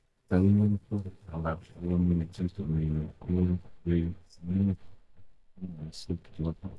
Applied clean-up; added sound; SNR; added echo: neural mask model DeepFilterNet 3.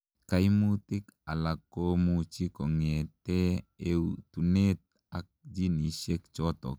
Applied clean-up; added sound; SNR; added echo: none; none; none; none.